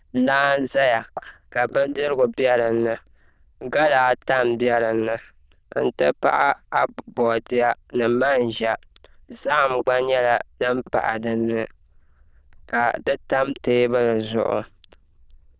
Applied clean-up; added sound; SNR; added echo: neural diffusion model UNIVERSE++.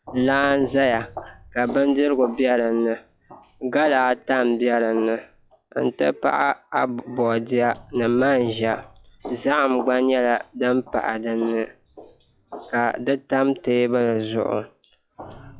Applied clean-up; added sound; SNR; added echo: classical method log-MMSE.